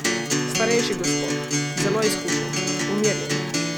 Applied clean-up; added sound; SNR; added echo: none; Acoustic guitar; -3 dB; none.